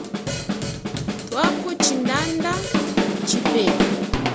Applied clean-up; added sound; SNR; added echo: none; Drum kit; -4 dB; none.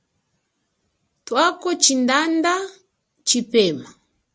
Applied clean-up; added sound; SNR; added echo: none; none; none; none.